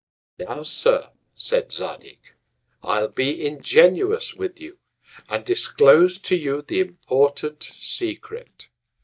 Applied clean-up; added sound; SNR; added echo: neural mask model DeepFilterNet 3.